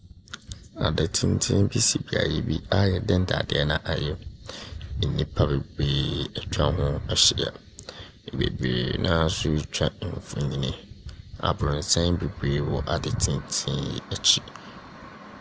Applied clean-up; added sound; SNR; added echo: none; none; none; none.